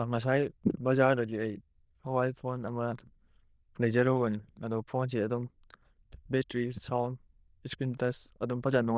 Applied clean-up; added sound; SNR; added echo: neural diffusion model UNIVERSE++.